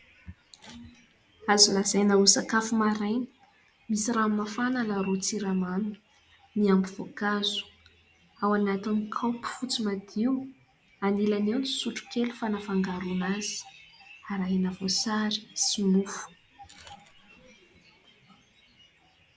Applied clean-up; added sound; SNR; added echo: none; none; none; none.